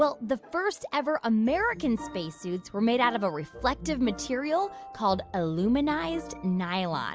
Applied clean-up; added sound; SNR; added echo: none; none; none; none.